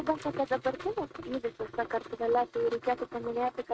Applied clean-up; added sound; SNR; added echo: neural mask model RNNoise.